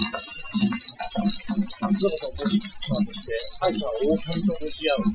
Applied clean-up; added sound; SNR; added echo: classical method Wiener filter.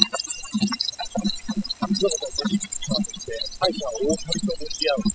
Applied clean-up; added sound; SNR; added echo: classical method spectral subtraction.